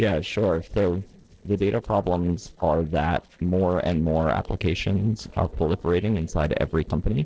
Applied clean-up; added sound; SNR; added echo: neural separator model SepFormer DNS4.